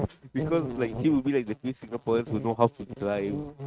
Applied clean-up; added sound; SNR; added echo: neural mask model RNNoise.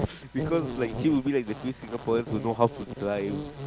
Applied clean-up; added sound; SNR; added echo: none; Insect; 7 dB; none.